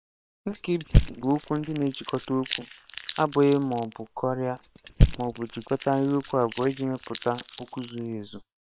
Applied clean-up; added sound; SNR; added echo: neural separator model SepFormer WHAM!.